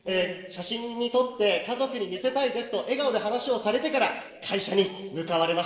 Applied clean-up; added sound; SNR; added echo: neural separator model SepFormer DNS4.